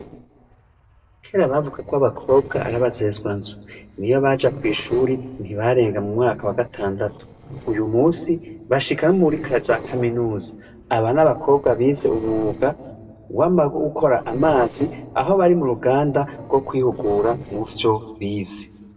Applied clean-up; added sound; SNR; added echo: neural separator model SepFormer DNS4.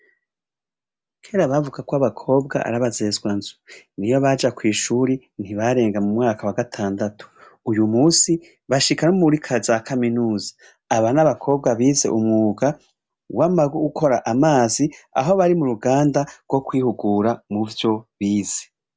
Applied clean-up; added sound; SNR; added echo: none; none; none; none.